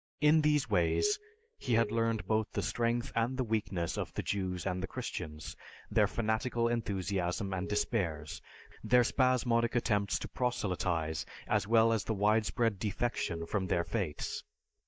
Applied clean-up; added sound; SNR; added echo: neural mask model DeepFilterNet 3.